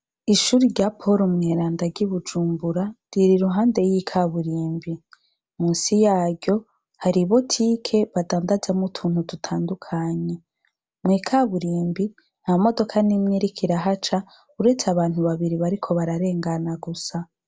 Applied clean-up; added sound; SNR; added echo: none; none; none; none.